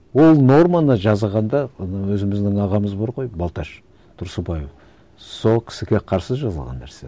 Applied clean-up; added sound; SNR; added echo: none; none; none; none.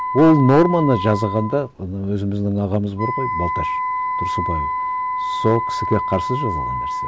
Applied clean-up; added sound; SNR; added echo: none; Wind instrument, woodwind instrument; 4 dB; none.